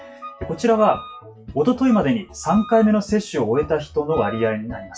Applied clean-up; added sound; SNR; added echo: classical method WPE with log-MMSE.